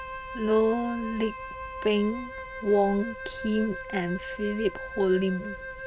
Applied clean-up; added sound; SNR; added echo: none; Wind instrument, woodwind instrument; 10 dB; none.